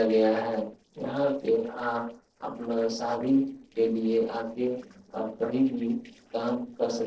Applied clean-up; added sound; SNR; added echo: neural separator model SepFormer DNS4.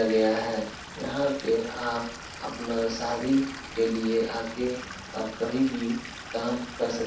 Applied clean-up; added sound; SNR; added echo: none; Stream / Liquid; 12 dB; reverberation time 0.7 s.